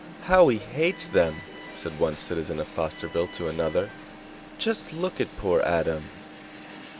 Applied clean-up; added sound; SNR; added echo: none; Alarm; 16 dB; none.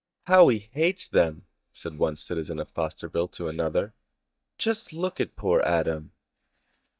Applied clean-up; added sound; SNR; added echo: neural mask model DeepFilterNet 3.